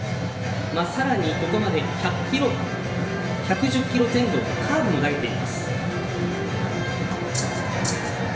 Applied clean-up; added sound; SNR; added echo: none; Rattle (instrument); 10 dB; reverberation time 1.1 s.